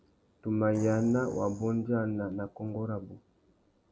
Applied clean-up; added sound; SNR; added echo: none; Animal; 17 dB; none.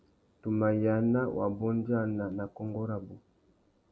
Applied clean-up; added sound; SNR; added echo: none; none; none; none.